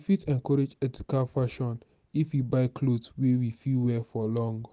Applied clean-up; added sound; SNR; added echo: none; none; none; none.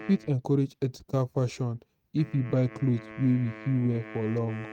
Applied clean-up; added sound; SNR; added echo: neural mask model RNNoise.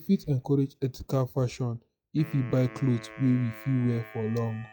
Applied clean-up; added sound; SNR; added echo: classical method log-MMSE.